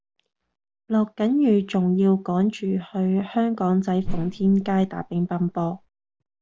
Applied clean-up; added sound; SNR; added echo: none; Whoosh, swoosh, swish; 9 dB; none.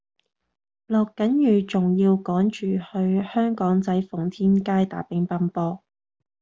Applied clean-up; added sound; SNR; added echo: none; none; none; none.